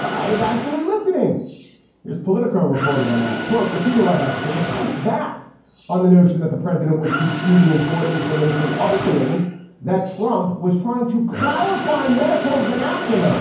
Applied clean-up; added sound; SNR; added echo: none; Mechanisms; 9 dB; reverberation time 0.9 s.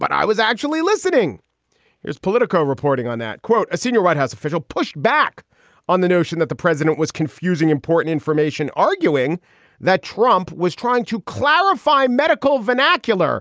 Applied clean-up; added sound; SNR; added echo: none; none; none; none.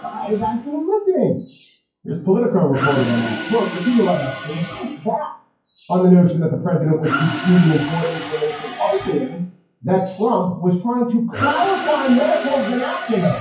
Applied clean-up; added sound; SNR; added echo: classical method WPE with log-MMSE.